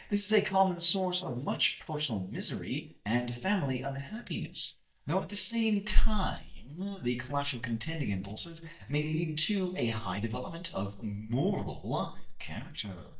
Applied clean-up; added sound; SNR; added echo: neural mask model DeepFilterNet 3.